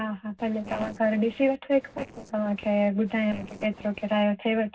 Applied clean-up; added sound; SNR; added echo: neural separator model SepFormer DNS4.